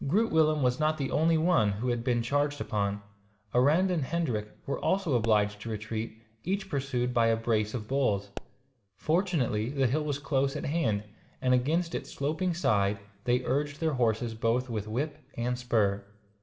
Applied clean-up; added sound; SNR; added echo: none; Explosion; 17 dB; reverberation time 0.6 s.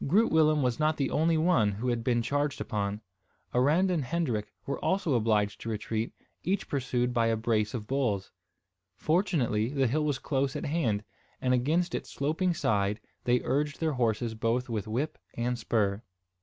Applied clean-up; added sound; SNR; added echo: none; none; none; none.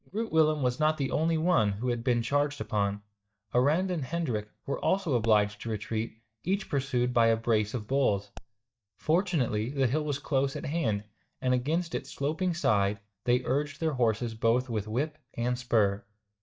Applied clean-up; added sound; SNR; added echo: neural mask model DeepFilterNet 3.